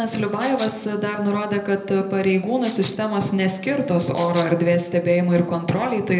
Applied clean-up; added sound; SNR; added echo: none; Rattle (instrument); 19 dB; reverberation time 0.8 s.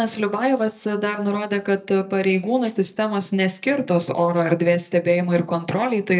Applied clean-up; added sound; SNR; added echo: neural mask model DeepFilterNet 3.